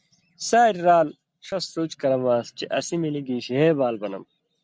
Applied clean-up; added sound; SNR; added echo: none; none; none; none.